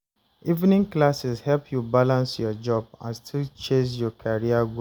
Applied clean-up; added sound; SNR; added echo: none; none; none; none.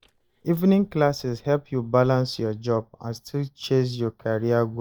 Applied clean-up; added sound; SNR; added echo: neural mask model DeepFilterNet 3.